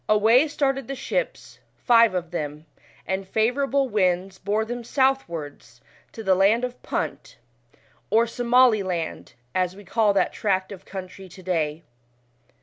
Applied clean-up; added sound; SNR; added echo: none; none; none; none.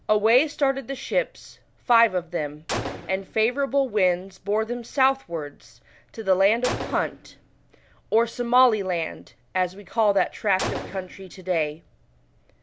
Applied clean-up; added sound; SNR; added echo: none; Gunshot, gunfire; 14 dB; none.